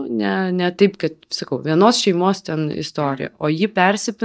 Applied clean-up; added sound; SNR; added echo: neural mask model DeepFilterNet 3.